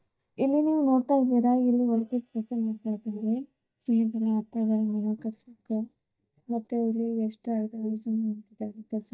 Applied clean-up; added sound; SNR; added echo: neural mask model DeepFilterNet 3.